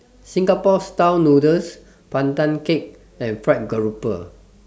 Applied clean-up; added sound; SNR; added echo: none; none; none; none.